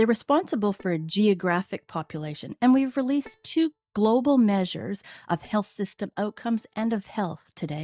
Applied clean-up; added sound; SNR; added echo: neural mask model DeepFilterNet 3.